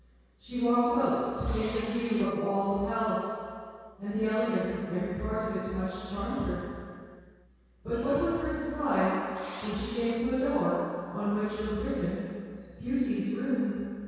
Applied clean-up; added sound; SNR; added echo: none; Engine / Drill; 12 dB; reverberation time 2.0 s.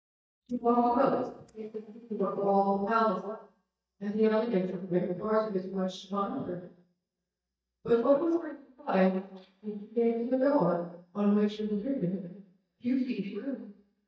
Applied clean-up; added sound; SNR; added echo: neural mask model DeepFilterNet 3.